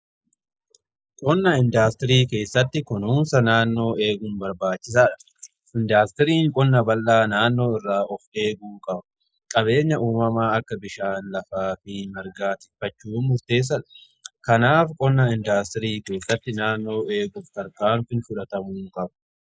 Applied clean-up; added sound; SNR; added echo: neural mask model Resemble Enhance denoiser.